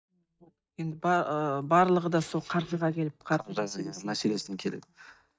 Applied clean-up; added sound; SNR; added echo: neural mask model DeepFilterNet 3.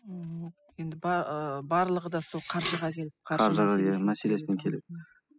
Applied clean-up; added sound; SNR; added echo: classical method spectral subtraction.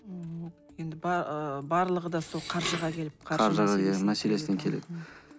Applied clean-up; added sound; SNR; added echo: none; Dishes, pots, and pans; 13 dB; none.